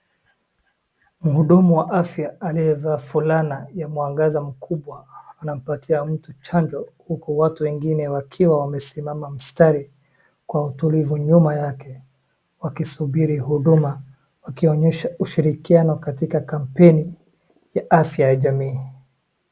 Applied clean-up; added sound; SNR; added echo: none; none; none; none.